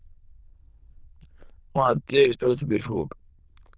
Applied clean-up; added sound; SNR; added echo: neural diffusion model UNIVERSE++.